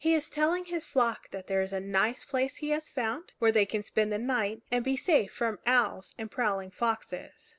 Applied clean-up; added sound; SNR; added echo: none; none; none; none.